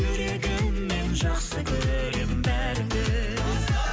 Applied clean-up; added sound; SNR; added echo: none; none; none; none.